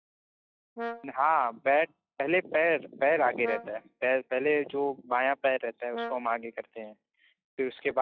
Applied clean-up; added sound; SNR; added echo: classical method log-MMSE.